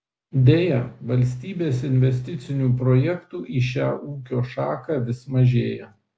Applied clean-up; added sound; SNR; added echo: none; none; none; none.